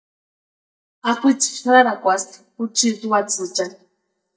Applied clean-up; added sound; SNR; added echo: neural mask model DeepFilterNet 3.